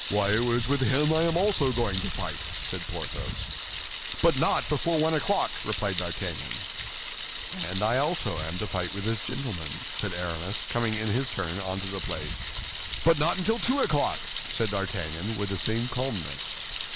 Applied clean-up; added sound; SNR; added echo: none; Thunder; 7 dB; none.